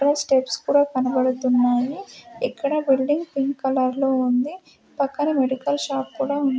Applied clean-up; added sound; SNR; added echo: none; none; none; none.